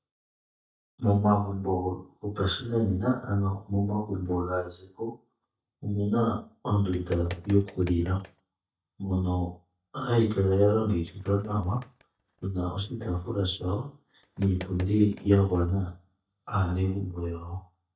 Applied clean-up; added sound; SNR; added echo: neural mask model DeepFilterNet 3.